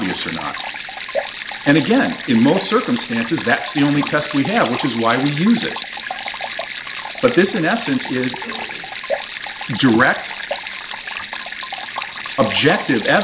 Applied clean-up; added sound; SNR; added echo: none; Stream; 8 dB; none.